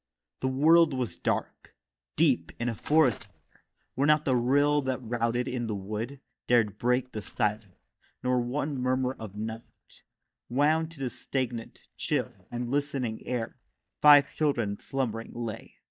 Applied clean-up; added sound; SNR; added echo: neural mask model DeepFilterNet 3.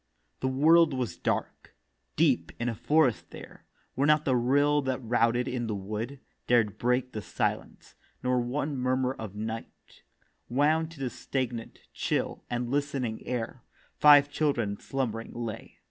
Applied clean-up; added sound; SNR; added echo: none; none; none; none.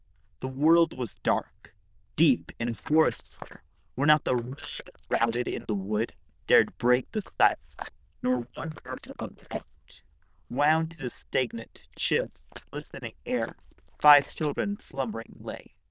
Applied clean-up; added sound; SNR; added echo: neural diffusion model UNIVERSE++.